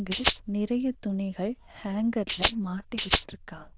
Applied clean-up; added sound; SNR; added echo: neural diffusion model UNIVERSE++.